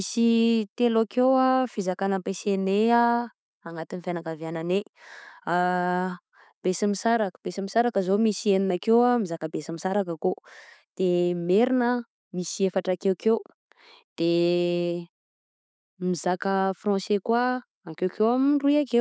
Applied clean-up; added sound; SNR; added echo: none; none; none; none.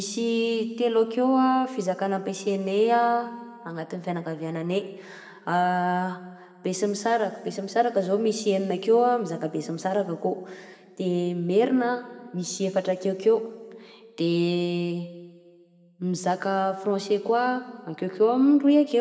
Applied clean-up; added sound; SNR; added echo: none; none; none; reverberation time 1.4 s.